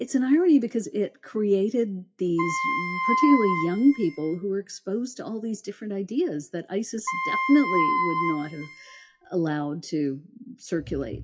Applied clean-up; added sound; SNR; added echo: classical method WPE with log-MMSE.